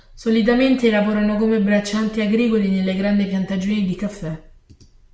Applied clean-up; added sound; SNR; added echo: none; none; none; none.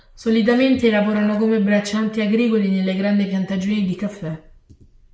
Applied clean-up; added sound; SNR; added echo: neural mask model Resemble Enhance denoiser.